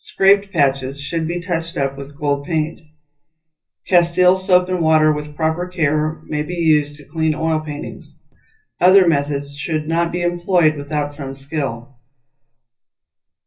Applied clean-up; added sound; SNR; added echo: none; none; none; reverberation time 0.4 s.